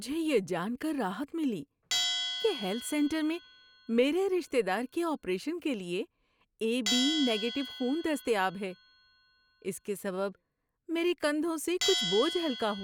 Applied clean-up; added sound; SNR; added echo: none; Bell; 8 dB; none.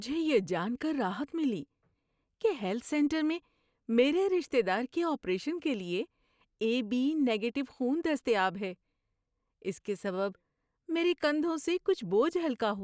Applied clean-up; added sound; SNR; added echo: none; none; none; none.